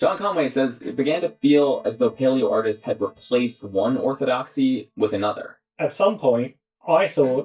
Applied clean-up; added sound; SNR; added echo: neural mask model DeepFilterNet 3.